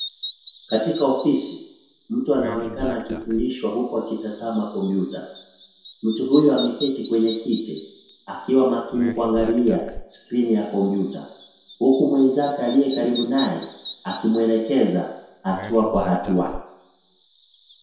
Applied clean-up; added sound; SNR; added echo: none; Bird vocalization, bird call, bird song; 14 dB; reverberation time 0.7 s.